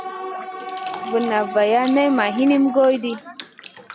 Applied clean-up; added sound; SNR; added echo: none; Bathtub (filling or washing); 20 dB; none.